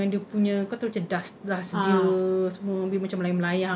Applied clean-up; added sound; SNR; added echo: none; none; none; none.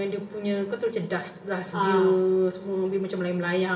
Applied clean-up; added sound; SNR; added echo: none; none; none; reverberation time 1.3 s.